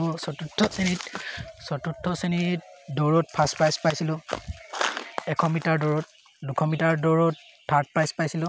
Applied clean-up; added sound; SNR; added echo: none; none; none; none.